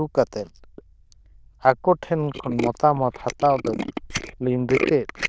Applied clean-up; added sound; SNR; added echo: neural diffusion model UNIVERSE++.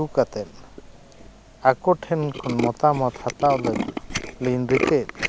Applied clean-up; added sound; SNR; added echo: none; Tools; 7 dB; none.